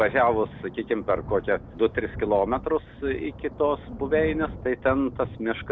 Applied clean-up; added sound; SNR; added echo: none; Thunder / Rain; 13 dB; none.